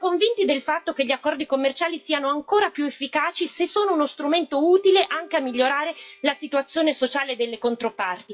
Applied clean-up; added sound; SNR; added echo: classical method WPE with log-MMSE.